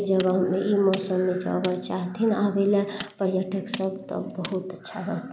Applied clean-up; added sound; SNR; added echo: none; Tools; 17 dB; none.